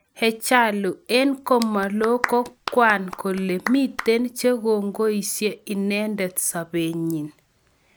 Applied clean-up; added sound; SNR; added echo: none; Clapping; 12 dB; none.